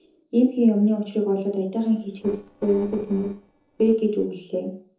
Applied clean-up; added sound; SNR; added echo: neural separator model SepFormer DNS4.